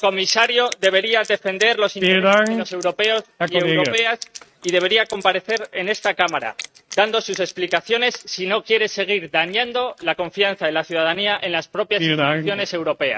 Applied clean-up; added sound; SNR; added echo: neural mask model RNNoise.